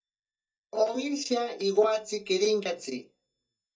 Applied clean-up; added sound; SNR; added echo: neural mask model DeepFilterNet 3.